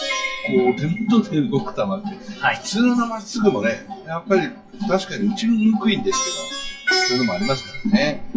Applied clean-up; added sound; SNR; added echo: classical method WPE with log-MMSE.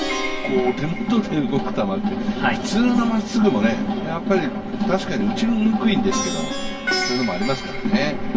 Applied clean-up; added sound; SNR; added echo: none; Plucked string instrument; 10 dB; reverberation time 2.7 s.